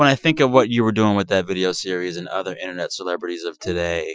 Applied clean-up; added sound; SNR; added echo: classical method Wiener filter.